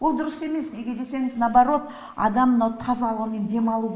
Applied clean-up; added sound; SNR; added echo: neural mask model Resemble Enhance denoiser.